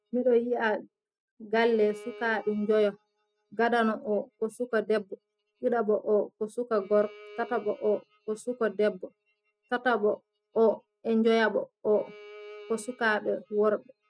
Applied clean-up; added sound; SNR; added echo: classical method spectral subtraction.